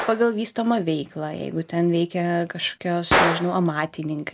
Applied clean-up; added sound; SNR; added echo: none; Gunshot, gunfire; 5 dB; none.